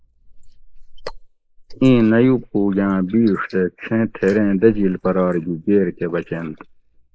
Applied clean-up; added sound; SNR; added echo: neural mask model Resemble Enhance denoiser.